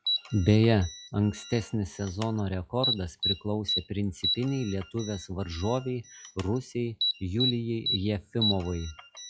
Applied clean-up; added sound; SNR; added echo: classical method log-MMSE.